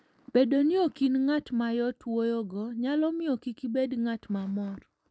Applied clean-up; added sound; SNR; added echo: none; none; none; none.